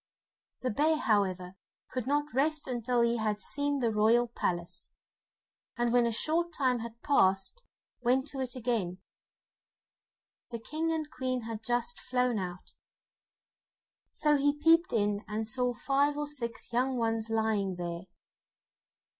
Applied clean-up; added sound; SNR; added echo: none; none; none; none.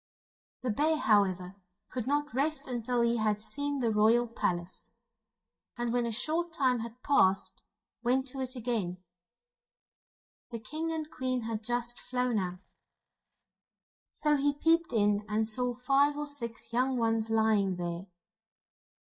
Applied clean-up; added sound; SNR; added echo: neural mask model DeepFilterNet 3.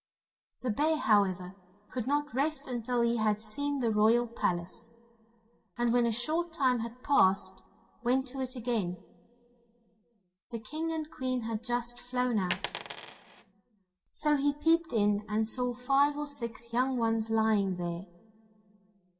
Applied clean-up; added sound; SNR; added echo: none; Coin (dropping); 5 dB; reverberation time 0.3 s.